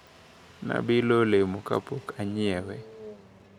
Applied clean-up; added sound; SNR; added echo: none; Engine starting; 20 dB; none.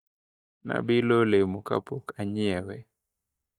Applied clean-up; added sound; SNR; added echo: neural mask model DeepFilterNet 3.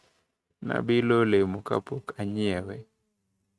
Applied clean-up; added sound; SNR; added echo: neural mask model RNNoise.